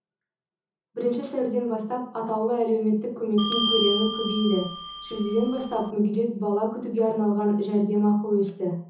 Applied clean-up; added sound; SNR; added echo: none; Bell; 3 dB; reverberation time 0.6 s.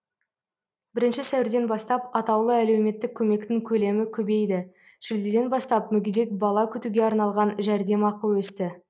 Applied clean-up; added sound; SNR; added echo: none; none; none; none.